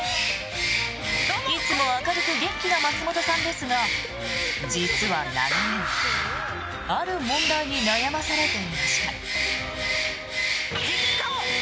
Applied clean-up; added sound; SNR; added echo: none; Bird; 0 dB; none.